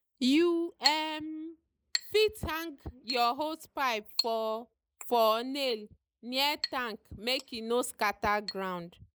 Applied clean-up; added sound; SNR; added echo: neural mask model Resemble Enhance denoiser.